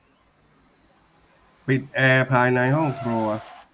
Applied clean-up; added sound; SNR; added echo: none; Car; 19 dB; none.